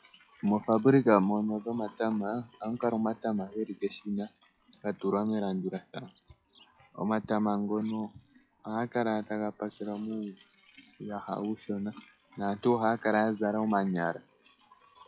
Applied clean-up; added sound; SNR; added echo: classical method log-MMSE.